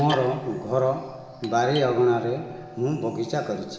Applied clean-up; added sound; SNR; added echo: none; Doorbell; 18 dB; reverberation time 1.6 s.